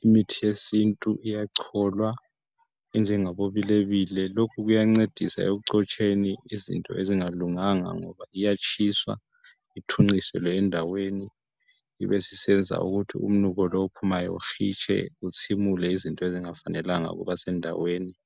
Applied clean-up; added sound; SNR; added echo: none; none; none; none.